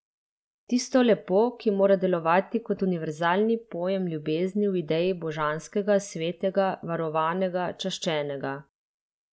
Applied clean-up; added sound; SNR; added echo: none; none; none; none.